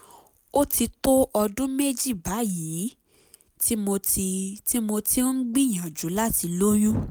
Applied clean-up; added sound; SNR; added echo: none; none; none; none.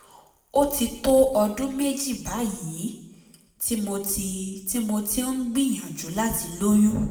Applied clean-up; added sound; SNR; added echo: none; none; none; reverberation time 0.9 s.